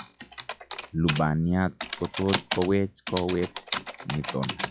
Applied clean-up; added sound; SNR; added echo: classical method log-MMSE.